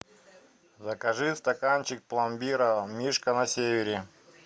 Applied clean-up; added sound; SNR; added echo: none; none; none; none.